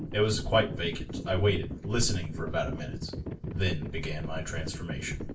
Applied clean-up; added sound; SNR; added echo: none; Livestock, farm animals, working animals; 8 dB; reverberation time 0.3 s.